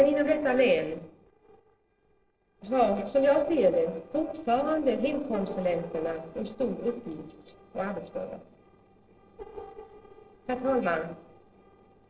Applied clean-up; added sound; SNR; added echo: neural separator model SepFormer DNS4.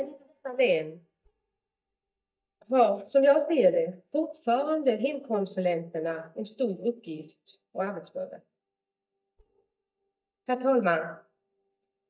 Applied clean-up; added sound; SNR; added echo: neural mask model DeepFilterNet 3.